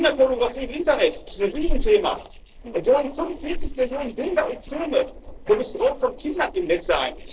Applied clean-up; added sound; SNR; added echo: neural separator model SepFormer DNS4.